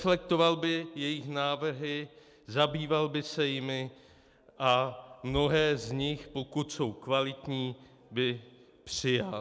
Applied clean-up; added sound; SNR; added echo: none; none; none; none.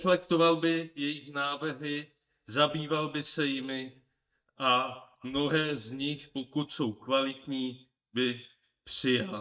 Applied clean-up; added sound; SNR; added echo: neural mask model DeepFilterNet 3.